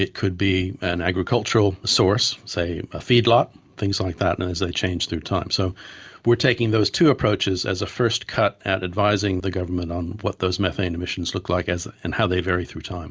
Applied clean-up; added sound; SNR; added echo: none; none; none; none.